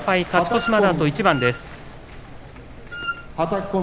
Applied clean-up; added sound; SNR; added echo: none; Wind instrument, woodwind instrument; 10 dB; none.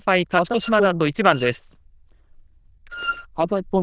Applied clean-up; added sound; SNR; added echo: neural diffusion model UNIVERSE++.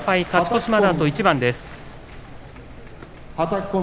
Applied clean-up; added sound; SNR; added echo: none; none; none; none.